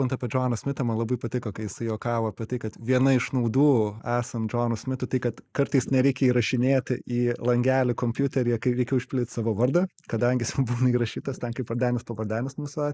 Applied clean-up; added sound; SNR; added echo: neural mask model Resemble Enhance denoiser.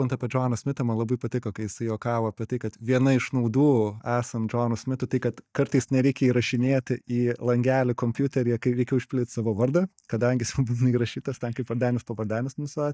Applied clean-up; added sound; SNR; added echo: neural mask model DeepFilterNet 3.